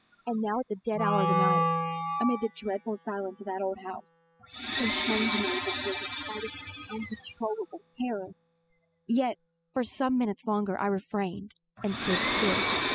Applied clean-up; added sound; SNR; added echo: classical method spectral subtraction.